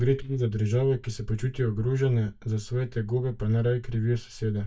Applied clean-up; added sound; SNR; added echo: neural mask model DeepFilterNet 3.